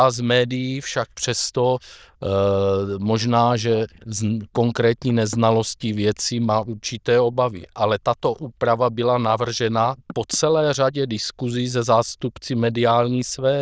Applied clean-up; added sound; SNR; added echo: neural diffusion model UNIVERSE++.